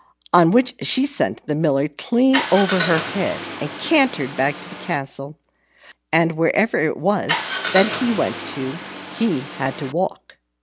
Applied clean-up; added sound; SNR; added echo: none; Car; 6 dB; none.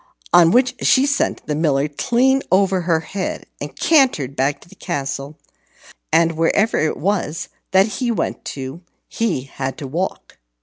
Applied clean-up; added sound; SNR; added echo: none; none; none; none.